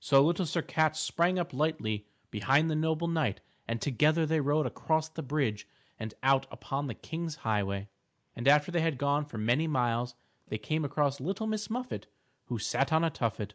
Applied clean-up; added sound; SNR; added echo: none; none; none; none.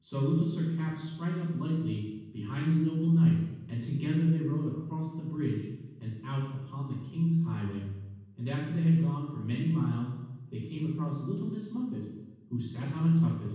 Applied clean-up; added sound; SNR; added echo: none; none; none; reverberation time 1.2 s.